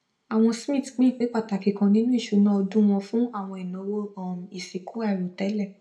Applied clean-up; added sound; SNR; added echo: none; none; none; reverberation time 0.4 s.